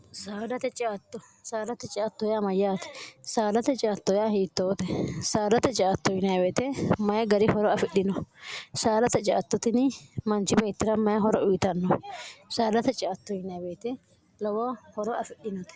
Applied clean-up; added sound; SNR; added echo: none; none; none; none.